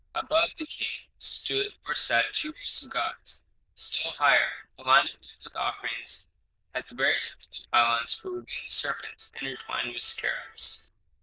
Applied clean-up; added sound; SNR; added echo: neural diffusion model UNIVERSE++.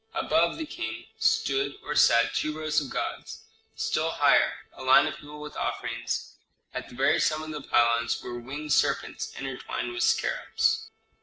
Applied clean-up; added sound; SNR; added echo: neural separator model SepFormer DNS4.